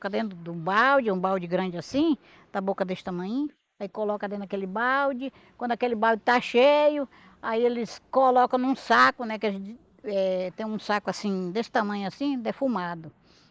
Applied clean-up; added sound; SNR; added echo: neural mask model Resemble Enhance denoiser.